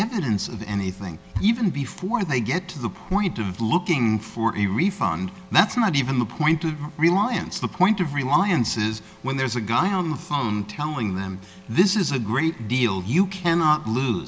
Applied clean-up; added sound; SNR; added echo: none; none; none; none.